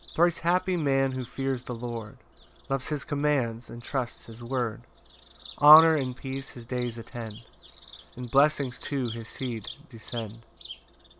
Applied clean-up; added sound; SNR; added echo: none; Bird vocalization, bird call, bird song; 19 dB; none.